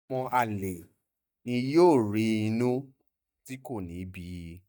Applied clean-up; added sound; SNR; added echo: neural mask model DeepFilterNet 3.